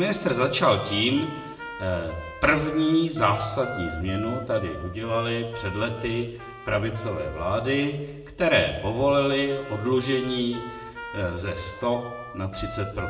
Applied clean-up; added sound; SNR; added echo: none; Trumpet; 15 dB; reverberation time 0.8 s.